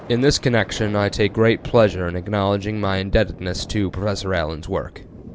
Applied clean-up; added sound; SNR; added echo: none; Thunder + Thunder; 18 dB; none.